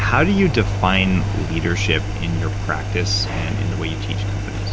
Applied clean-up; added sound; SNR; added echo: none; Engine; 1 dB; none.